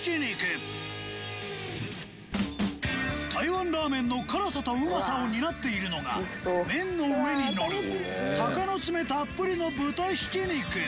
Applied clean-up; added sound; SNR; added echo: none; Doorbell; 20 dB; none.